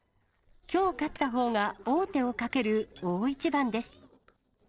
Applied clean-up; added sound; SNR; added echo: neural separator model SepFormer DNS4.